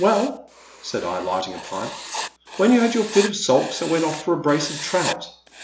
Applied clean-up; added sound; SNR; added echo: none; Writing; 12 dB; none.